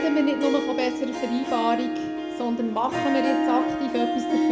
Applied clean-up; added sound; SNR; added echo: none; Harp; 0 dB; reverberation time 0.5 s.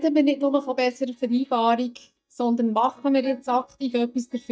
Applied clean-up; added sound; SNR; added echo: neural mask model DeepFilterNet 3.